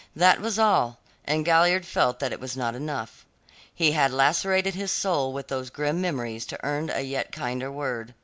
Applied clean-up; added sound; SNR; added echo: none; none; none; none.